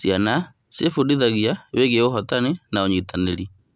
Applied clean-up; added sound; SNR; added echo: none; none; none; none.